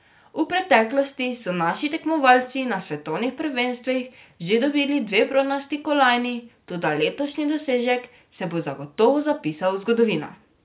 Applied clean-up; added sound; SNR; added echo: none; none; none; none.